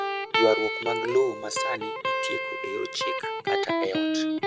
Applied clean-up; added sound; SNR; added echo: none; Electric guitar; -1 dB; none.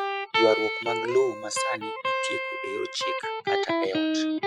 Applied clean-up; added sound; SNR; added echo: classical method Wiener filter.